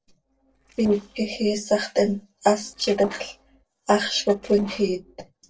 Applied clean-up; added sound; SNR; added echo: neural separator model SepFormer DNS4.